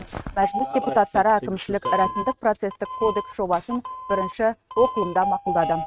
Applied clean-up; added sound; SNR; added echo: neural mask model RNNoise.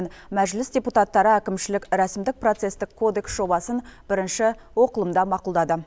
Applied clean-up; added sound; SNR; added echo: none; none; none; none.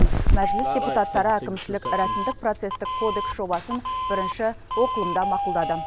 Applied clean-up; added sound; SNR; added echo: none; Doorbell; -2 dB; none.